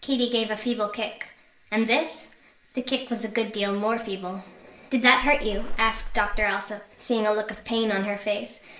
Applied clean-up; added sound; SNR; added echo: none; Water / Splash, splatter; 2 dB; reverberation time 0.5 s.